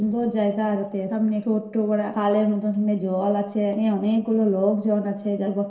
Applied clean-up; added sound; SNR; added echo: neural separator model SepFormer DNS4.